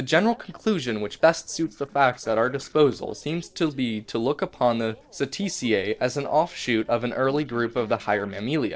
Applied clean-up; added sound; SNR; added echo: neural separator model SepFormer DNS4.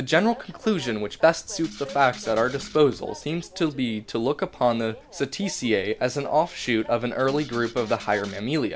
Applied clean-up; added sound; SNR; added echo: none; Rattle (instrument) + Train; 19 dB; none.